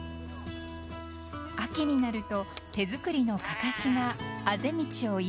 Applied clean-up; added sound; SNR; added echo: none; Meow; 15 dB; none.